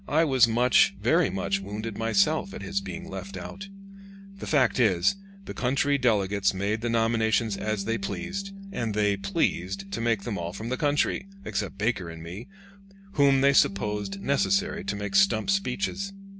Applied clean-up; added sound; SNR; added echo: none; Bass guitar; 13 dB; none.